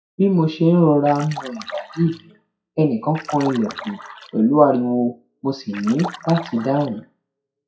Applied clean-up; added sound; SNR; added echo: classical method WPE with log-MMSE.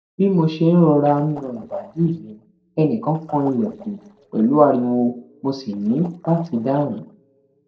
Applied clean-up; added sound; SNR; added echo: neural separator model SepFormer DNS4.